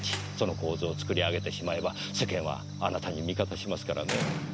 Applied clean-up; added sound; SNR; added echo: none; Slam; 10 dB; none.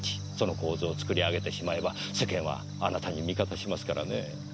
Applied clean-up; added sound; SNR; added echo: none; none; none; none.